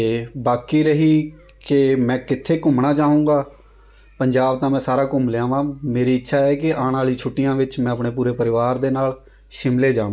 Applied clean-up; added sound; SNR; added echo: none; none; none; none.